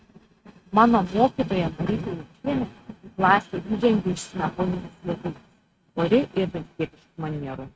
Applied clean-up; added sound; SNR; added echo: neural mask model RNNoise.